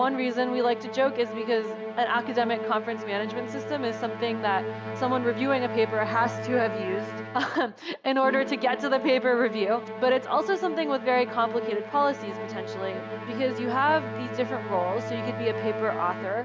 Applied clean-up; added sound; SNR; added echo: none; Musical instrument; 7 dB; none.